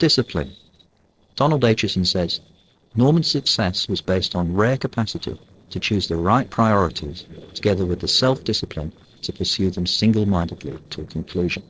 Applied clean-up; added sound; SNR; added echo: neural separator model SepFormer DNS4.